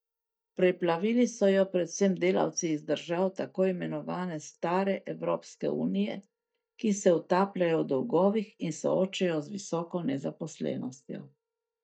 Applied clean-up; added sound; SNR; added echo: neural mask model DeepFilterNet 3.